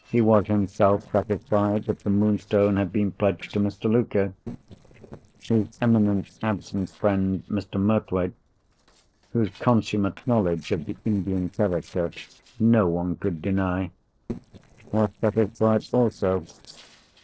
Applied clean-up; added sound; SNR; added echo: neural separator model SepFormer DNS4.